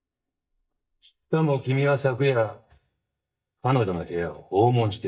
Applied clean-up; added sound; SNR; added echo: neural mask model DeepFilterNet 3.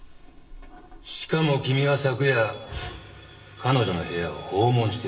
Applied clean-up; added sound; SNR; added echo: none; Bell; 19 dB; reverberation time 2.3 s.